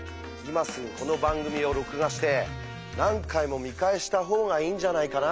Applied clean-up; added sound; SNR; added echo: none; none; none; none.